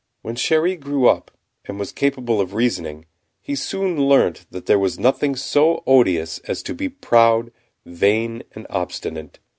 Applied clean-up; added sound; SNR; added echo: none; none; none; none.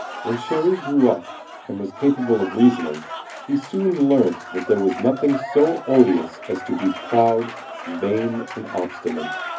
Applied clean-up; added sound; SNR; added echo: none; Applause / Cheering; 12 dB; reverberation time 0.3 s.